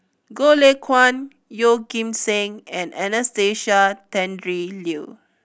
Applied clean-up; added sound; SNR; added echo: none; none; none; none.